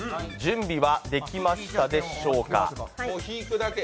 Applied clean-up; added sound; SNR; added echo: none; none; none; none.